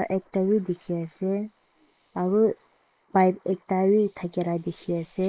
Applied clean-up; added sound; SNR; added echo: neural mask model Resemble Enhance denoiser.